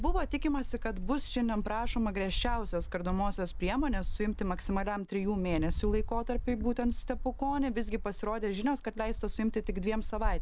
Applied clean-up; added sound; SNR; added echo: none; Wind; 2 dB; none.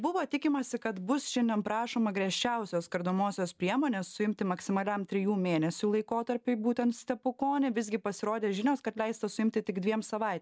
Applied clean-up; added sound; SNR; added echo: none; none; none; none.